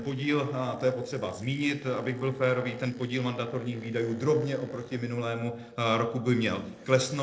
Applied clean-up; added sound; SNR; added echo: neural separator model SepFormer DNS4.